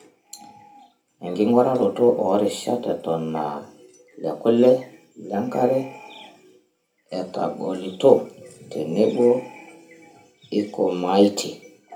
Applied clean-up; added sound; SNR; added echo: none; none; none; reverberation time 0.3 s.